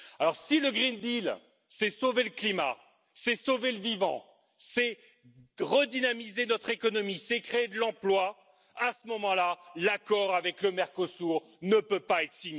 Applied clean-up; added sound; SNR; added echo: none; none; none; none.